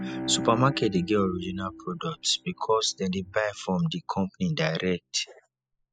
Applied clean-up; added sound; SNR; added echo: classical method spectral subtraction.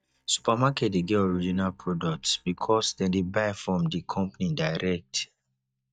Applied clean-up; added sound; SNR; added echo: neural mask model DeepFilterNet 3.